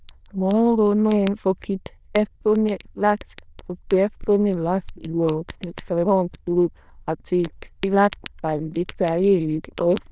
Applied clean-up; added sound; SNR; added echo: neural diffusion model UNIVERSE++.